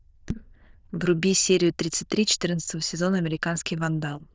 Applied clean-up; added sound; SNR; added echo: neural diffusion model UNIVERSE++.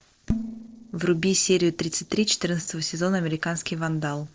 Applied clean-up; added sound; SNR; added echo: neural separator model SepFormer DNS4.